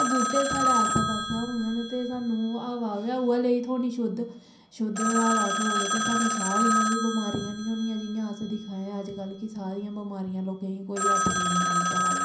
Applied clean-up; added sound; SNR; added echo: none; Telephone; 1 dB; reverberation time 0.6 s.